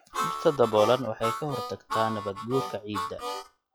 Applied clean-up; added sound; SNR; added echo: classical method log-MMSE.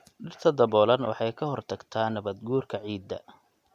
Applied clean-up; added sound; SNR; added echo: none; none; none; none.